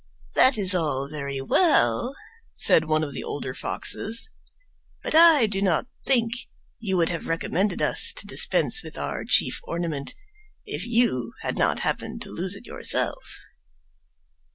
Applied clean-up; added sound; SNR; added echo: none; none; none; none.